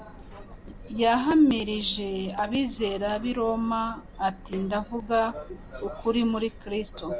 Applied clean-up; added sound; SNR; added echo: none; Subway, metro, underground; 17 dB; none.